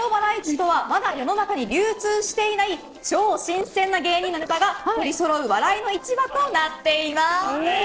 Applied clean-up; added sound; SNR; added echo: neural separator model SepFormer DNS4.